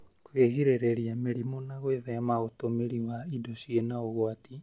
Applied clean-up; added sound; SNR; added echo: none; none; none; none.